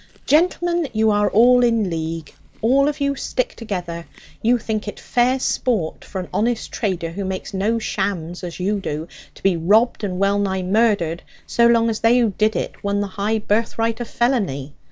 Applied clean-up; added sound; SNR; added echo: none; Chewing, mastication; 15 dB; none.